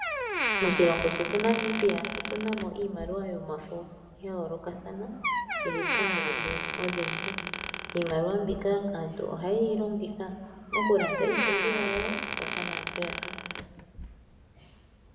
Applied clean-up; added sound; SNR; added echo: none; Door; 3 dB; reverberation time 1.8 s.